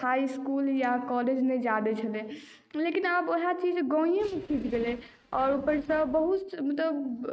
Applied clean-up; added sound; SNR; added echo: neural mask model RNNoise.